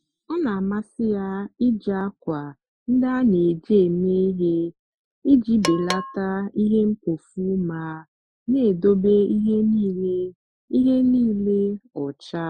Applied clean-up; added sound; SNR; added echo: classical method Wiener filter.